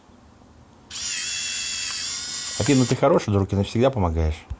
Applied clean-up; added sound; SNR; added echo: none; Camera; 5 dB; none.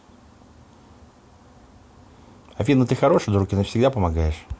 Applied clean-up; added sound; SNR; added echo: none; none; none; none.